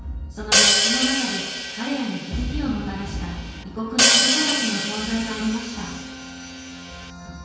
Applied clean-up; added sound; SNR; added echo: none; Hi-hat; -5 dB; reverberation time 1.2 s.